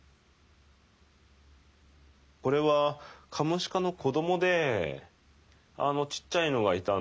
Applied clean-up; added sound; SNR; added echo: none; none; none; none.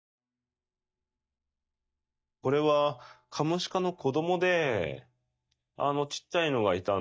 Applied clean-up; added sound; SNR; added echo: neural mask model DeepFilterNet 3.